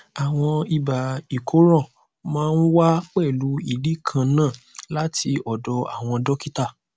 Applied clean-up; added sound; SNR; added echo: none; none; none; none.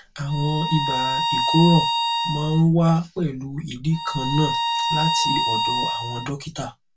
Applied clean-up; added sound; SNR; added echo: none; Bowed string instrument; 1 dB; reverberation time 0.1 s.